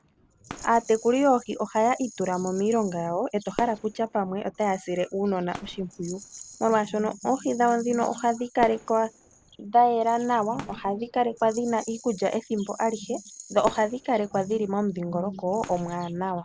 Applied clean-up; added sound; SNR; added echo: none; Rattle + Fireworks; 17 dB; none.